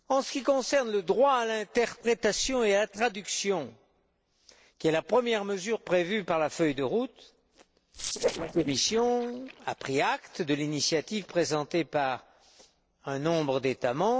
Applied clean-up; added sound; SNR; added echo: neural separator model SepFormer DNS4.